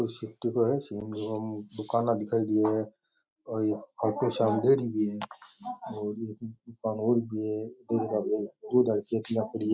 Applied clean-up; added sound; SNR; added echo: none; none; none; none.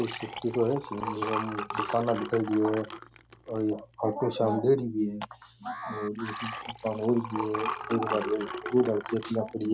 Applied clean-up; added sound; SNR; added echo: none; Liquid + Alarm; 8 dB; none.